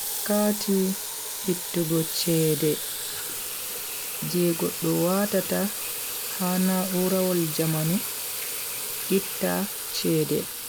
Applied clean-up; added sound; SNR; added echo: none; Sink (filling or washing) / Water tap, faucet; 5 dB; none.